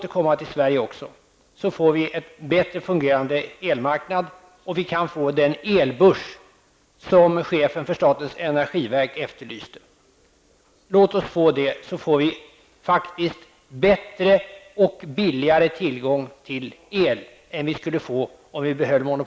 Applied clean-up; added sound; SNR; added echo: none; none; none; none.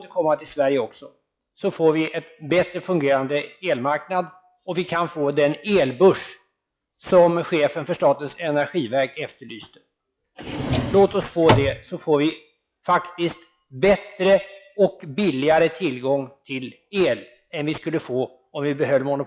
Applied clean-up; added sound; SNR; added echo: classical method log-MMSE.